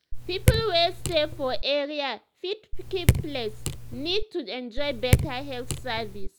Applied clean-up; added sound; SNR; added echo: none; Raindrop / Drip; -3 dB; none.